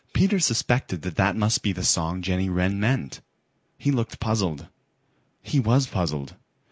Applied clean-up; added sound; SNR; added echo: none; none; none; none.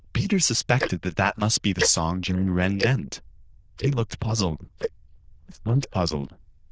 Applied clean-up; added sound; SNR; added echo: neural diffusion model UNIVERSE++.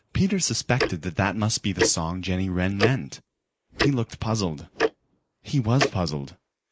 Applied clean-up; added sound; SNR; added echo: neural mask model Resemble Enhance denoiser.